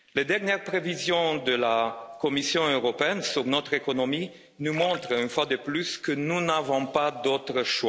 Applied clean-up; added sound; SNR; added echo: none; Splash, splatter; 17 dB; none.